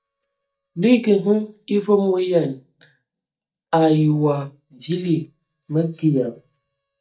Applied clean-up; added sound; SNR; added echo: neural mask model DeepFilterNet 3.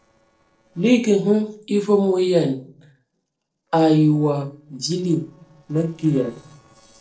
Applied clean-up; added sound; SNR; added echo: neural separator model SepFormer DNS4.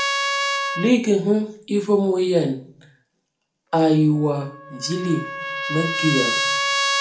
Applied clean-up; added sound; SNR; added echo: none; Trumpet; 5 dB; reverberation time 0.4 s.